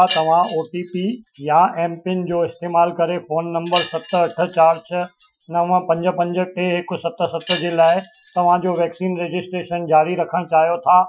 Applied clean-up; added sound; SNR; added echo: classical method Wiener filter.